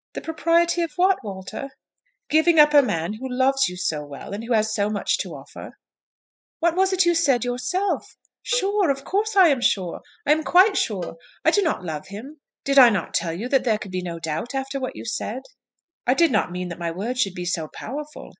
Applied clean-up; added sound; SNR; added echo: classical method spectral subtraction.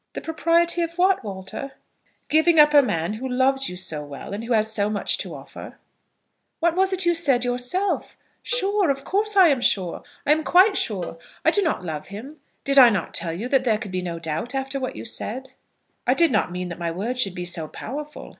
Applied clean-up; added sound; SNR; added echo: none; Cowbell; 19 dB; none.